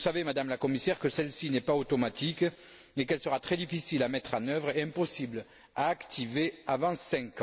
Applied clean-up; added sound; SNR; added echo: none; none; none; none.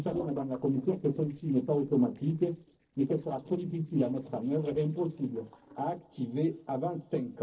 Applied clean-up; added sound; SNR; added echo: neural separator model SepFormer DNS4.